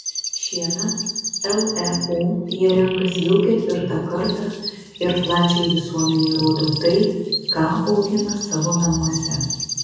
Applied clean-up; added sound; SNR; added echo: none; Chirp, tweet; 8 dB; reverberation time 1.1 s.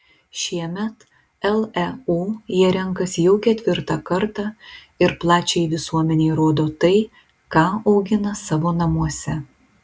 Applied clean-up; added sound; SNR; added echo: none; none; none; none.